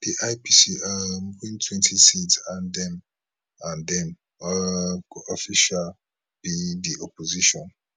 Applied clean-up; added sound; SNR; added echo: none; none; none; none.